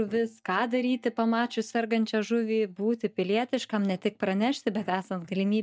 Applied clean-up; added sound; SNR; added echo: neural mask model DeepFilterNet 3.